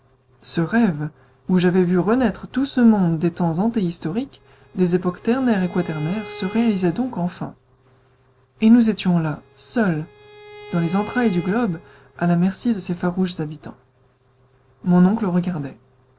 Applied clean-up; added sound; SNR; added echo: none; Bowed string instrument; 20 dB; none.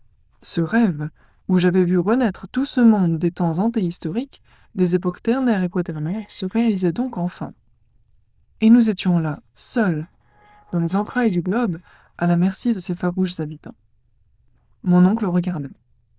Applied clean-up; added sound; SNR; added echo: neural diffusion model UNIVERSE++.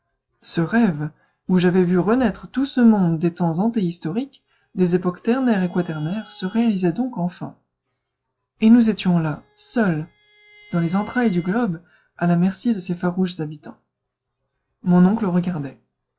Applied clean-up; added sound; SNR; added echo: classical method log-MMSE.